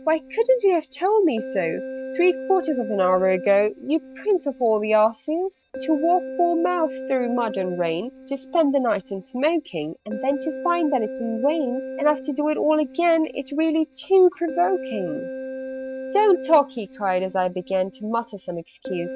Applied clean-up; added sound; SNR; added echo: neural mask model RNNoise.